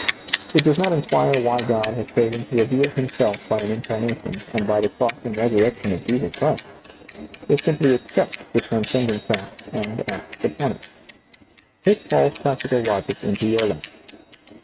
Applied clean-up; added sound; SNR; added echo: neural mask model RNNoise.